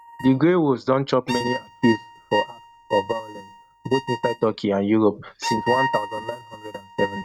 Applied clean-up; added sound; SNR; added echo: neural mask model RNNoise.